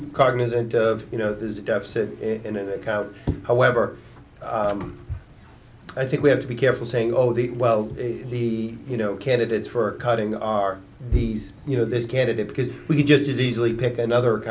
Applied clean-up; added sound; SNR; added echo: none; none; none; none.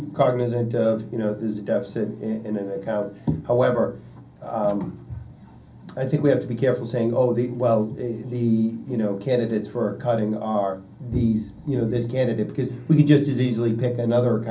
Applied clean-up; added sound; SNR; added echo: none; none; none; reverberation time 0.3 s.